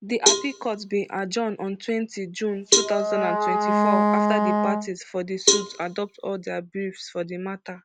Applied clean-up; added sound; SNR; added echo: none; Wind instrument, woodwind instrument + Cowbell; -4 dB; none.